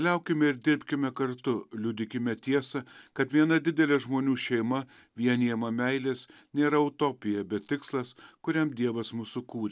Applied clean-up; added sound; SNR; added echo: none; none; none; none.